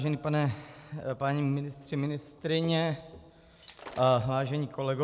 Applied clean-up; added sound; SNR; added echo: none; Shatter; 19 dB; none.